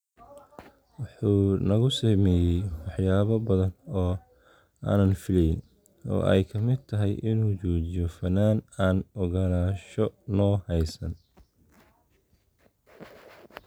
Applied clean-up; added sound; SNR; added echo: none; none; none; none.